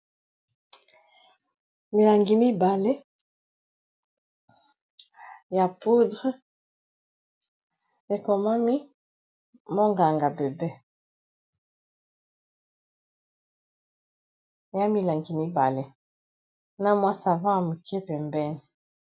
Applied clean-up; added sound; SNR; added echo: none; none; none; none.